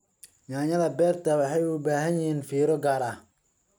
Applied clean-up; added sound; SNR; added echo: none; none; none; none.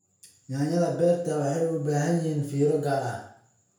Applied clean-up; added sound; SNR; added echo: none; none; none; reverberation time 0.5 s.